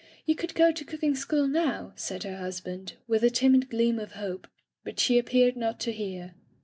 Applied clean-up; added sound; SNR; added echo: none; none; none; none.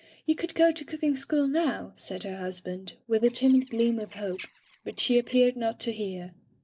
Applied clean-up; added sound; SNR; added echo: neural separator model SepFormer DNS4.